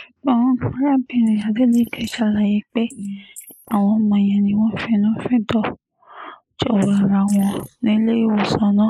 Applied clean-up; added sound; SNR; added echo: neural mask model Resemble Enhance denoiser.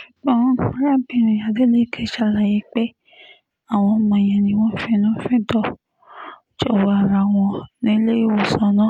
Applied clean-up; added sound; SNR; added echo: none; none; none; none.